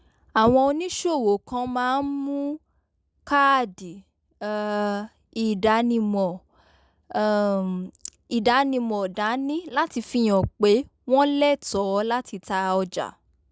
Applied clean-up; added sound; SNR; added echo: none; none; none; none.